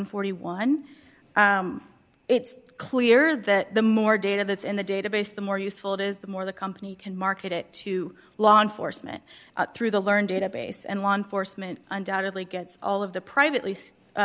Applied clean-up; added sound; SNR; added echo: none; none; none; none.